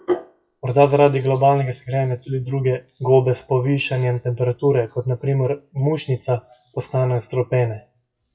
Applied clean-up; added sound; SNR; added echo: classical method WPE with log-MMSE.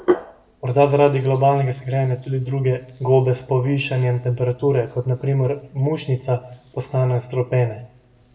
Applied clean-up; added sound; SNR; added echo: none; Hands; 13 dB; reverberation time 0.5 s.